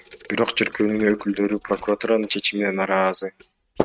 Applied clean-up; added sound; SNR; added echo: neural mask model RNNoise.